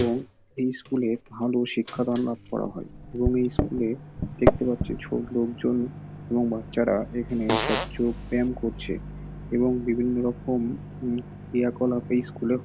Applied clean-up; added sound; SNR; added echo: none; Fart + Microwave oven; 6 dB; none.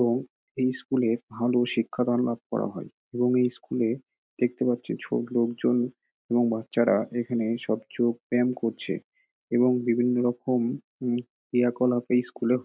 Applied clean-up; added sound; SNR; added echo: none; none; none; none.